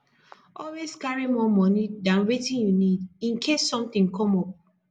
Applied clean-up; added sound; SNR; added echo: none; none; none; none.